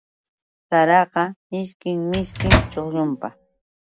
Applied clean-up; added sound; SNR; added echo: none; Microwave oven; 0 dB; none.